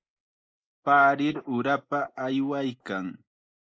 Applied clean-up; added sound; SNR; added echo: neural mask model Resemble Enhance denoiser.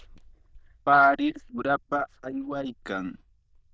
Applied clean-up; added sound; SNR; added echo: neural diffusion model UNIVERSE++.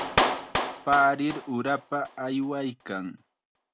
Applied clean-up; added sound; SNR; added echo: none; Clapping; 3 dB; none.